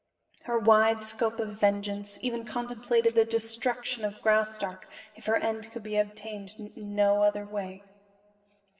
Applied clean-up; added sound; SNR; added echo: none; none; none; reverberation time 2.8 s.